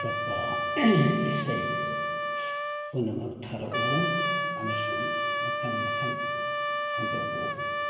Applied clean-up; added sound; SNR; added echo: none; Trumpet; -2 dB; reverberation time 2.5 s.